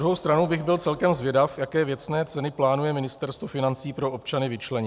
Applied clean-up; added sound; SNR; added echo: none; none; none; none.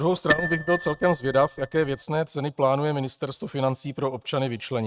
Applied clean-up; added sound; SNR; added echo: neural mask model RNNoise.